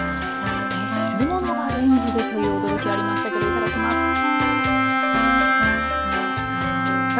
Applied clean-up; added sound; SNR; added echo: none; Bowed string instrument + Wind instrument, woodwind instrument; -4 dB; none.